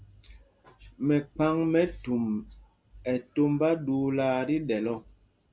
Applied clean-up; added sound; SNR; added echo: none; none; none; none.